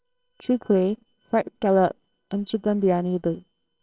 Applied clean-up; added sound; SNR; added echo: neural separator model SepFormer WHAMR!.